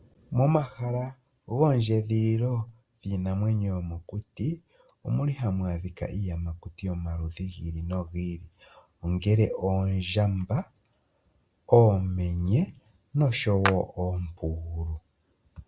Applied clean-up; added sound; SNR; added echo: none; Clapping; 8 dB; none.